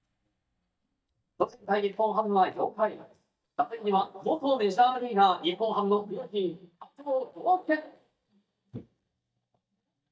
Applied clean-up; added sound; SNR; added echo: neural mask model DeepFilterNet 3.